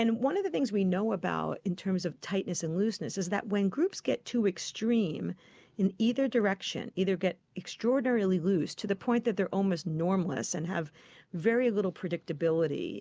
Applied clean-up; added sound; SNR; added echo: none; none; none; none.